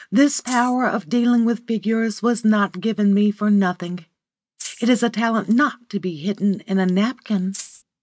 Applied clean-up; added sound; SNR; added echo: neural mask model RNNoise.